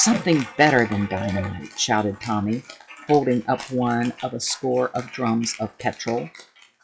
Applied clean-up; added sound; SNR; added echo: classical method log-MMSE.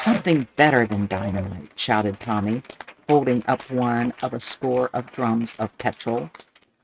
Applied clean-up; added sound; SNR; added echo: neural mask model RNNoise.